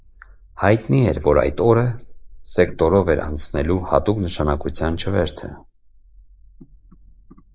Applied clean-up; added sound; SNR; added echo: neural mask model Resemble Enhance denoiser.